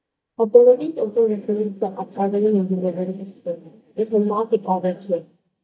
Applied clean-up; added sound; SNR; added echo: neural mask model DeepFilterNet 3.